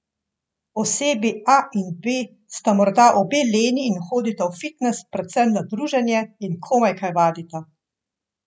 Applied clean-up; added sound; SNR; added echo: none; none; none; none.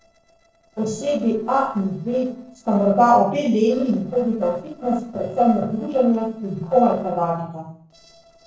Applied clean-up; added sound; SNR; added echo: neural separator model SepFormer DNS4.